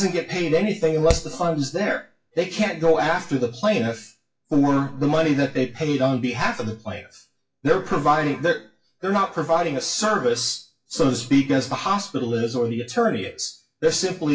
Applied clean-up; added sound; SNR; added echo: classical method WPE with log-MMSE.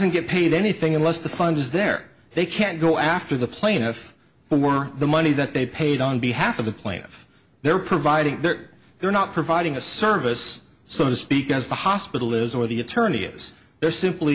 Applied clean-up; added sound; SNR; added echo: none; none; none; none.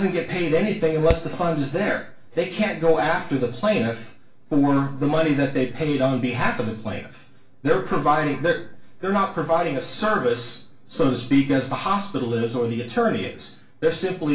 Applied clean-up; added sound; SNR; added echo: none; Hammer; 3 dB; reverberation time 0.3 s.